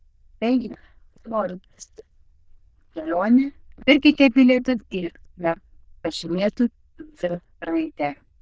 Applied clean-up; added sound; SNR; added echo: neural diffusion model UNIVERSE++.